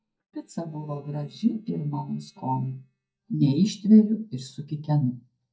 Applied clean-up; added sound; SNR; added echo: neural mask model DeepFilterNet 3.